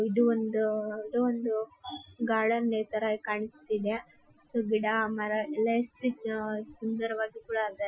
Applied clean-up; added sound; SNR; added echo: classical method Wiener filter.